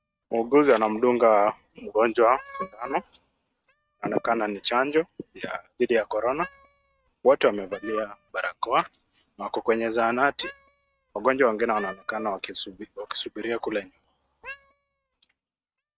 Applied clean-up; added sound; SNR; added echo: neural mask model RNNoise.